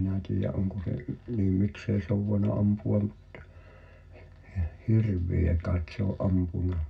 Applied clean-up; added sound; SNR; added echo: none; none; none; reverberation time 0.4 s.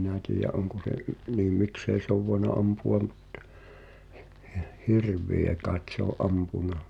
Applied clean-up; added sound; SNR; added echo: none; none; none; none.